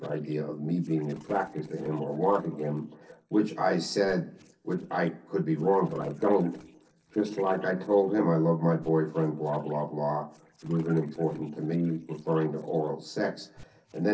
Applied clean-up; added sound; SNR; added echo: neural separator model SepFormer DNS4.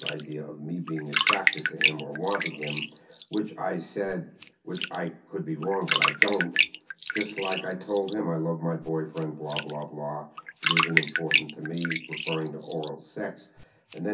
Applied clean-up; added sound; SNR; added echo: none; Bathtub (filling or washing); -2 dB; reverberation time 0.3 s.